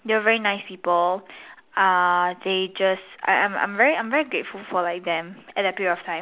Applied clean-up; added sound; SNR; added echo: none; none; none; none.